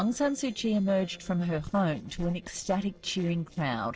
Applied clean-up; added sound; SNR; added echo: neural separator model SepFormer DNS4.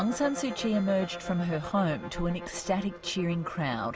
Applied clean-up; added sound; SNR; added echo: none; none; none; none.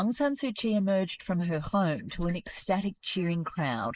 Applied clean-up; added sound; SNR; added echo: neural mask model Resemble Enhance denoiser.